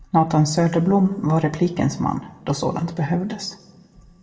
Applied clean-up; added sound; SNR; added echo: none; none; none; reverberation time 0.9 s.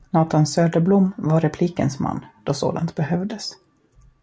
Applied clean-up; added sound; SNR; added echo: none; none; none; none.